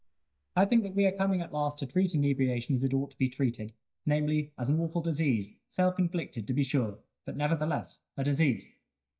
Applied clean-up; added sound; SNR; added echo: neural mask model DeepFilterNet 3.